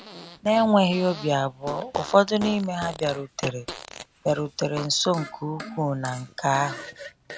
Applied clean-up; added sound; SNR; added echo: none; Fart; 14 dB; none.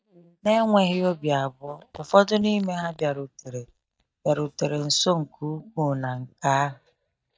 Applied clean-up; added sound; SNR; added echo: neural mask model DeepFilterNet 3.